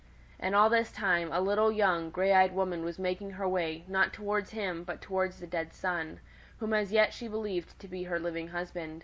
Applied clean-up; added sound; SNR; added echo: none; none; none; none.